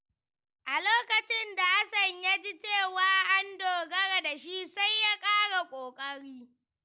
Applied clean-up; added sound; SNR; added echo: none; none; none; none.